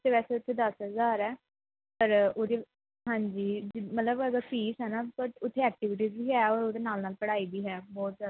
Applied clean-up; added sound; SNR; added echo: none; none; none; none.